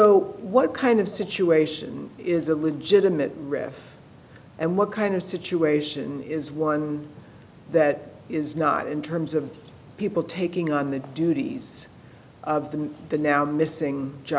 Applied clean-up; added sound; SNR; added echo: none; none; none; none.